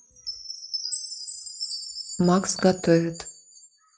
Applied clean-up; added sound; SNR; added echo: classical method log-MMSE.